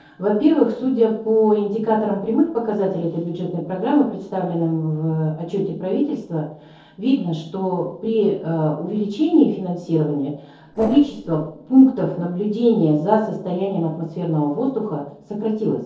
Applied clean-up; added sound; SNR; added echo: neural separator model SepFormer DNS4.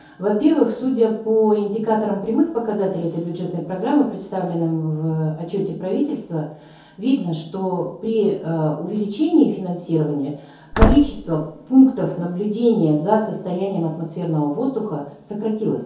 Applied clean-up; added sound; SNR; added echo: none; Slam / Wood; 0 dB; reverberation time 0.6 s.